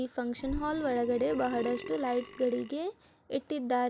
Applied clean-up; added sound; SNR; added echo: none; Burping, eructation; 12 dB; none.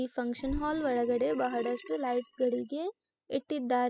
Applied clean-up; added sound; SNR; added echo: classical method spectral subtraction.